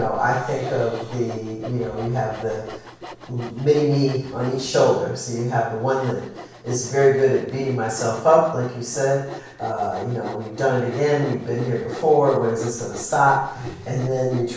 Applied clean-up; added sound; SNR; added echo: none; Sawing; 16 dB; reverberation time 0.7 s.